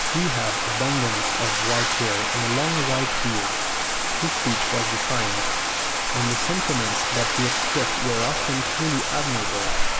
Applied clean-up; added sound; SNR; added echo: none; Bathtub (filling or washing); -5 dB; none.